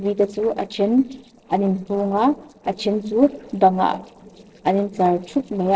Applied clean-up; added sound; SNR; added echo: neural separator model SepFormer DNS4.